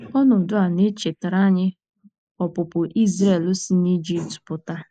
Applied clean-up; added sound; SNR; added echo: neural mask model Resemble Enhance denoiser.